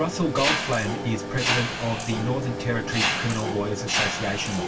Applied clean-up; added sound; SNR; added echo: none; Mechanisms; 1 dB; reverberation time 0.1 s.